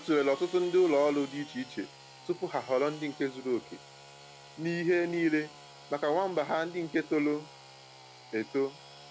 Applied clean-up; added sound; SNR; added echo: none; Sawing / Engine; 19 dB; none.